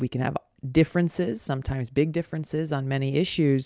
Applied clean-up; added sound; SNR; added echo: none; none; none; none.